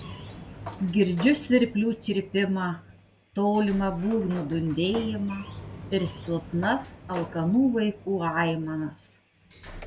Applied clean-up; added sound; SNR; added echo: none; Sliding door; 15 dB; none.